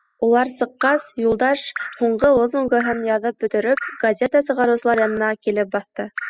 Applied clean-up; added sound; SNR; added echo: classical method spectral subtraction.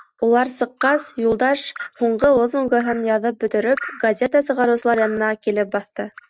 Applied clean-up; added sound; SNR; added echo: neural mask model RNNoise.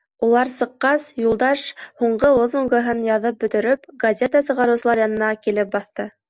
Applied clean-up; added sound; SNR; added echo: none; none; none; none.